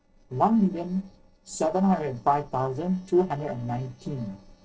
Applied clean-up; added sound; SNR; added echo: neural separator model SepFormer DNS4.